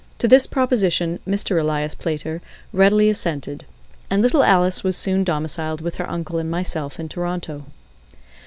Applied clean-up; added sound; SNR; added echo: none; none; none; none.